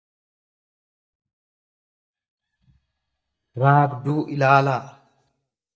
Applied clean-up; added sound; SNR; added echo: neural mask model DeepFilterNet 3.